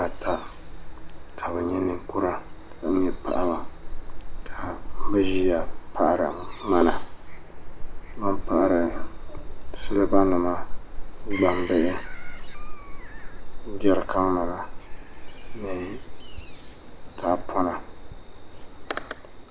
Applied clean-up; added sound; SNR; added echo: none; Gull, seagull / Fowl; 0 dB; none.